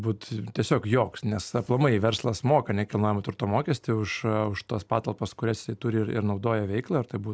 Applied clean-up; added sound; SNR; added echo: none; none; none; none.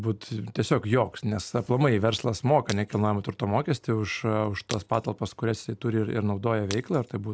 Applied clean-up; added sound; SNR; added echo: none; Shatter; 16 dB; none.